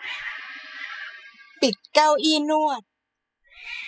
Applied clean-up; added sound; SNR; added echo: classical method spectral subtraction.